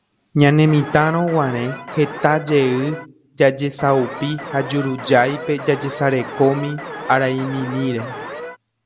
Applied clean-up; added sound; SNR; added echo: none; Alarm; 12 dB; none.